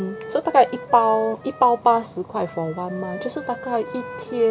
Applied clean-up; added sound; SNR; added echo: none; Wind instrument, woodwind instrument; 14 dB; none.